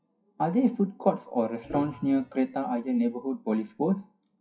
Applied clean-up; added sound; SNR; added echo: classical method WPE with log-MMSE.